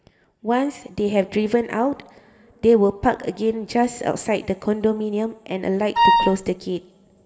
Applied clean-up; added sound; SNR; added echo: none; Wind instrument, woodwind instrument; -4 dB; reverberation time 1.8 s.